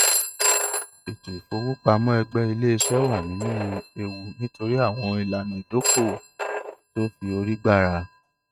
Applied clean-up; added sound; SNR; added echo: neural mask model RNNoise.